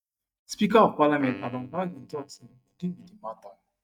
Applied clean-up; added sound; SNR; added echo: neural mask model DeepFilterNet 3.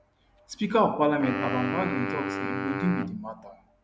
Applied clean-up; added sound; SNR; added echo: none; Wind instrument, woodwind instrument; 5 dB; none.